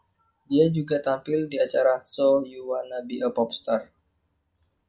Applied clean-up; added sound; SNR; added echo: none; none; none; none.